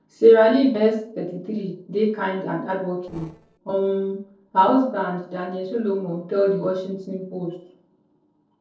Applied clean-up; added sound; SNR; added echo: neural separator model SepFormer DNS4.